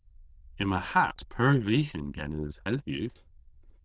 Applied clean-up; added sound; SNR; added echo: neural diffusion model UNIVERSE++.